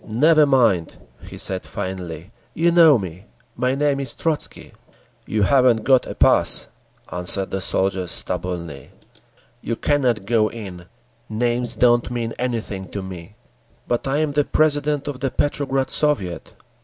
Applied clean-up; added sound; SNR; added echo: none; none; none; none.